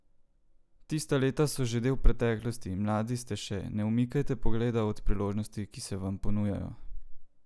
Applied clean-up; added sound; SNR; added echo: none; none; none; none.